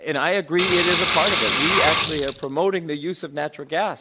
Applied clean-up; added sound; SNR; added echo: none; Sink (filling or washing) / Water; -4 dB; none.